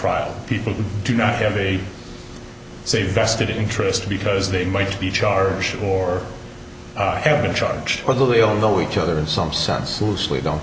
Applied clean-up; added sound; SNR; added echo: none; none; none; none.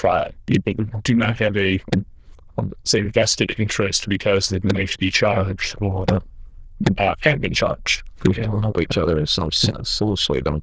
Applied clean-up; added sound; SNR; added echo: neural diffusion model UNIVERSE++.